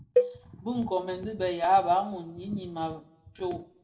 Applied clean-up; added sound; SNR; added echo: none; Cowbell; 2 dB; reverberation time 0.5 s.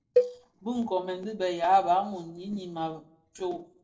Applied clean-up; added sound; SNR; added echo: neural separator model SepFormer DNS4.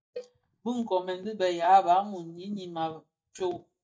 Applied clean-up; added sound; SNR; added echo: neural mask model DeepFilterNet 3.